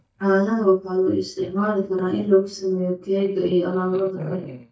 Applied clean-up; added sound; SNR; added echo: neural mask model DeepFilterNet 3.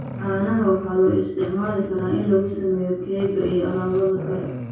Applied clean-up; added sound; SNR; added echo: none; Growling; 12 dB; reverberation time 0.6 s.